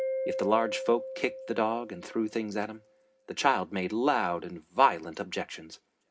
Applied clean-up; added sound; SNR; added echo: none; Mallet percussion; 10 dB; reverberation time 0.3 s.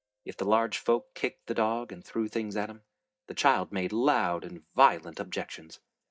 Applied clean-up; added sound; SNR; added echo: neural mask model DeepFilterNet 3.